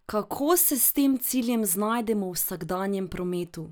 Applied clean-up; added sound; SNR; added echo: none; none; none; none.